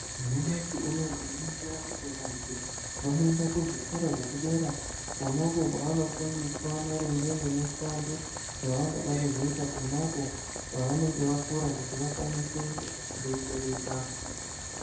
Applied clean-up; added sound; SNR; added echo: none; Boiling; 5 dB; reverberation time 0.5 s.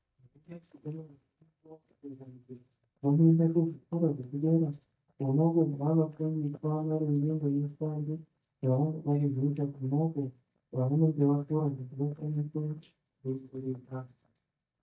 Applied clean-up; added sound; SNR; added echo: neural mask model DeepFilterNet 3.